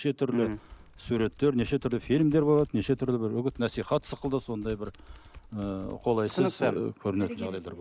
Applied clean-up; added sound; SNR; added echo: none; Typing; 20 dB; none.